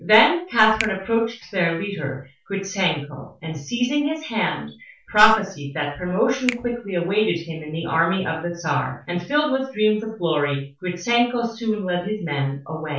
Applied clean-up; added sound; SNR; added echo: none; Finger snapping; 16 dB; reverberation time 0.3 s.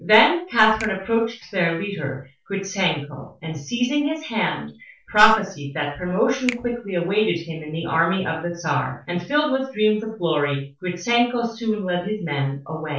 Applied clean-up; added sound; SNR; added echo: neural separator model SepFormer DNS4.